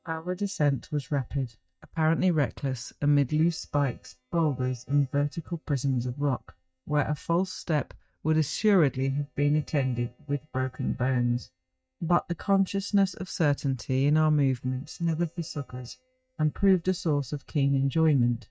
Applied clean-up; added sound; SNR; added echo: neural mask model DeepFilterNet 3.